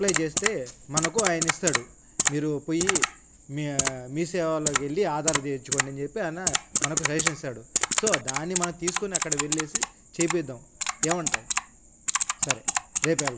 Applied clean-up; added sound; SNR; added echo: none; Typing; -2 dB; none.